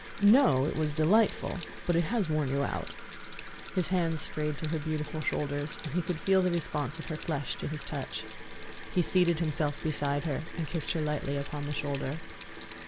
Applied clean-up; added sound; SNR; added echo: none; Sink (filling or washing) / Water tap, faucet; 12 dB; none.